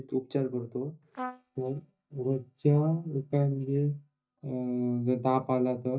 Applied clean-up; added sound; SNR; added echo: neural mask model DeepFilterNet 3.